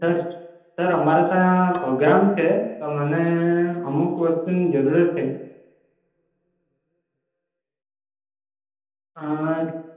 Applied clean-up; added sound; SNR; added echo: none; Cutlery, silverware / Dishes, pots, and pans; 15 dB; reverberation time 0.9 s.